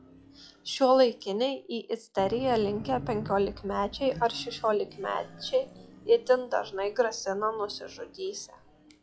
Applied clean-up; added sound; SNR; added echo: classical method log-MMSE.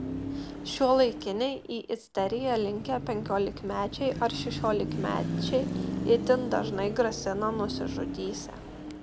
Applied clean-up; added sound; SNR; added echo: none; Car passing by / Traffic noise, roadway noise / Engine; 6 dB; none.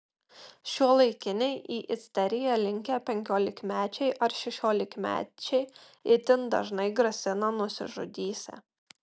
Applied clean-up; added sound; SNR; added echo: none; none; none; none.